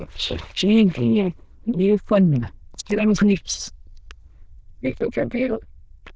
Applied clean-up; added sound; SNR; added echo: neural diffusion model UNIVERSE++.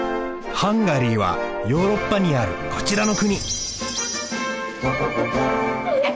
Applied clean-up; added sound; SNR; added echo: none; none; none; none.